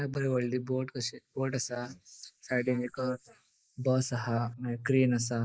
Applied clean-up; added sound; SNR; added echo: neural mask model Resemble Enhance denoiser.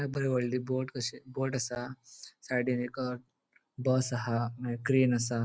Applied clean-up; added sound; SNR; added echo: none; none; none; none.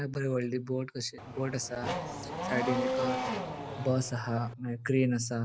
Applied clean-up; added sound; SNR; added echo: none; Race car, auto racing / Accelerating, revving, vroom; 3 dB; none.